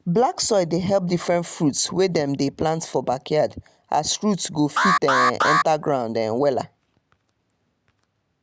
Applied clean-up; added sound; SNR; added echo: none; Alarm; -1 dB; none.